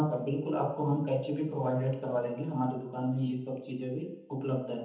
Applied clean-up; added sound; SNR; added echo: none; none; none; reverberation time 1.3 s.